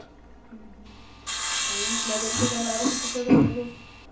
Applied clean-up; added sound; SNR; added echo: none; Sawing; 2 dB; reverberation time 0.4 s.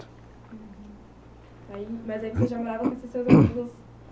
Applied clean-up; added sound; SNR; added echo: none; none; none; none.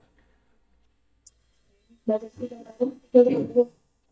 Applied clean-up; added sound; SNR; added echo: neural mask model DeepFilterNet 3.